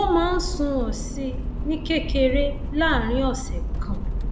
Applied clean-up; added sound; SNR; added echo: none; Accelerating, revving, vroom; 1 dB; none.